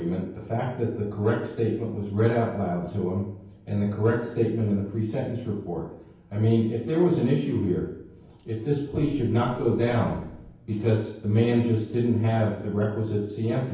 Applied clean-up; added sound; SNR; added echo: none; none; none; reverberation time 0.9 s.